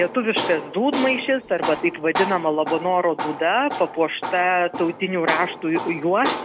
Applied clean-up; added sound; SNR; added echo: none; Tools; 8 dB; none.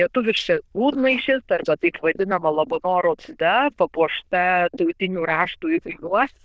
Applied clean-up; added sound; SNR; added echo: neural diffusion model UNIVERSE++.